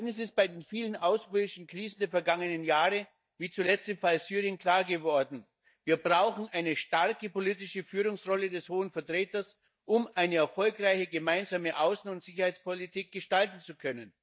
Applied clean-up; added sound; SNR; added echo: neural mask model DeepFilterNet 3.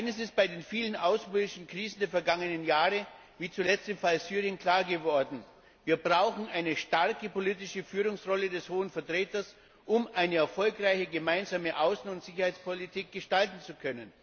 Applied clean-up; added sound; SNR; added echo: none; none; none; none.